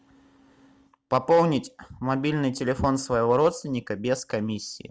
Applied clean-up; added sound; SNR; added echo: none; none; none; none.